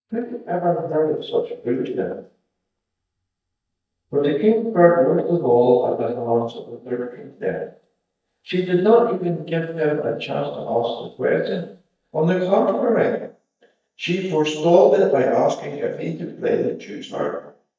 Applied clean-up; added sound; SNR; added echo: neural mask model DeepFilterNet 3.